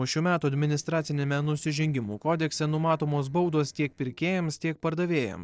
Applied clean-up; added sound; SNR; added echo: neural separator model SepFormer DNS4.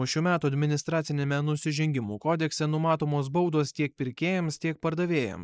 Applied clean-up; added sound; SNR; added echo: neural mask model Resemble Enhance denoiser.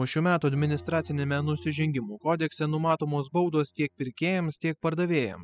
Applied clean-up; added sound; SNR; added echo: classical method spectral subtraction.